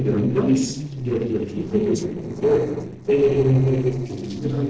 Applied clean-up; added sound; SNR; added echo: neural separator model SepFormer DNS4.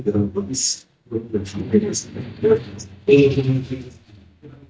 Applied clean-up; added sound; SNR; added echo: neural mask model DeepFilterNet 3.